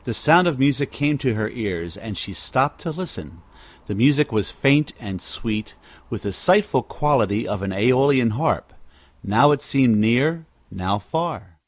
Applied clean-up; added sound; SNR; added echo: none; none; none; none.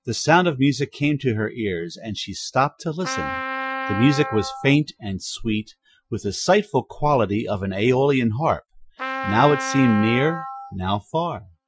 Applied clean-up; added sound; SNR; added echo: classical method Wiener filter.